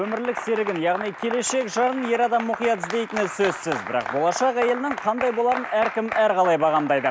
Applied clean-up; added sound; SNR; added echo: none; none; none; none.